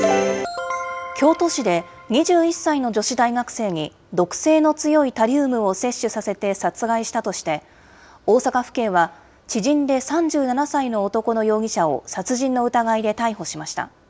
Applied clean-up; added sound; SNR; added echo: none; none; none; none.